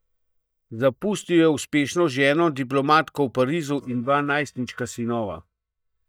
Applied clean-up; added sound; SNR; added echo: neural mask model DeepFilterNet 3.